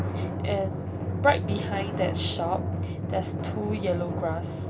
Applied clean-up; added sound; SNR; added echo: none; Drum; 0 dB; reverberation time 0.2 s.